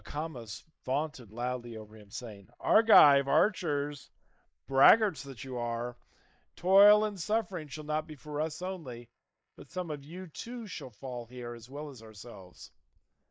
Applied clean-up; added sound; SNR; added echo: neural mask model Resemble Enhance denoiser.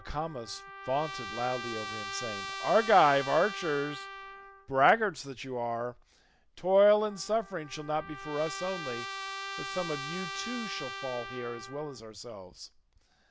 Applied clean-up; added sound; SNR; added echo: none; Trumpet; 10 dB; none.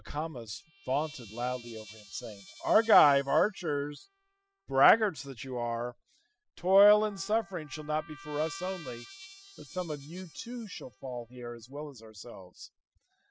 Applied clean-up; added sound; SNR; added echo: classical method spectral subtraction.